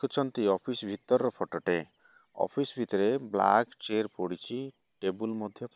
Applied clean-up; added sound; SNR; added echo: none; none; none; none.